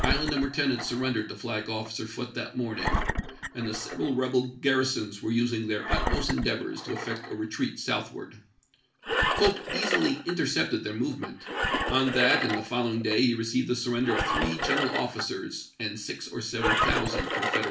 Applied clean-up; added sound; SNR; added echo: none; Engine; 3 dB; reverberation time 0.4 s.